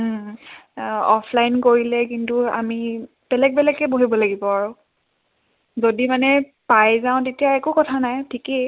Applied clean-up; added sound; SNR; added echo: none; none; none; none.